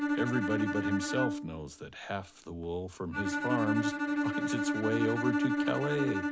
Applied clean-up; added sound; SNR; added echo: none; Bowed string instrument; -2 dB; none.